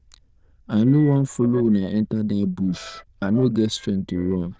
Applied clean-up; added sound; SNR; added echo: neural diffusion model UNIVERSE++.